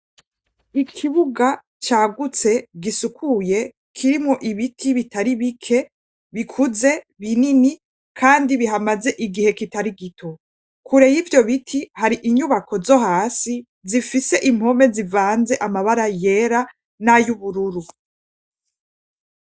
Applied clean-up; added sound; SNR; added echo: neural mask model DeepFilterNet 3.